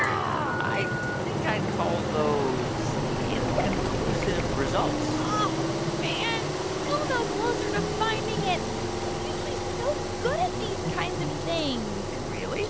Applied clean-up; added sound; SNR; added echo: none; Engine; -2 dB; none.